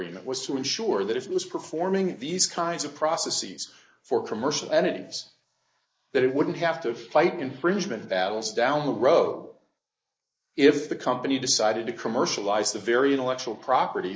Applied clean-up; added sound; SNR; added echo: neural mask model Resemble Enhance denoiser.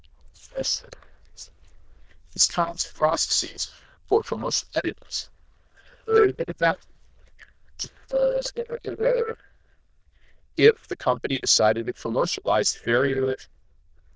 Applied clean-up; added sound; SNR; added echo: neural diffusion model UNIVERSE++.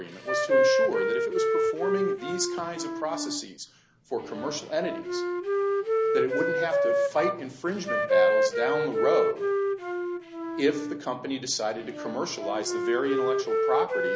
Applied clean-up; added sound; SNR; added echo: none; Wind instrument, woodwind instrument; -5 dB; none.